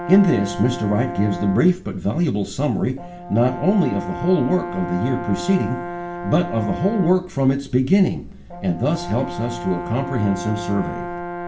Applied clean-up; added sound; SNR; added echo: none; Brass instrument; 10 dB; reverberation time 0.4 s.